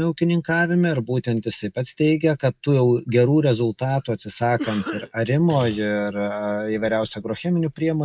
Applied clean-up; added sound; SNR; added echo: none; Cough; 14 dB; none.